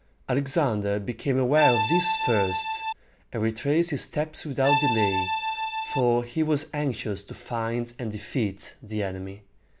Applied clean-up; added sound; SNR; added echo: none; Accordion; -2 dB; none.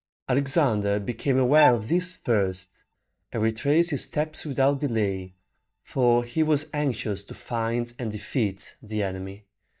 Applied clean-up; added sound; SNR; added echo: neural mask model DeepFilterNet 3.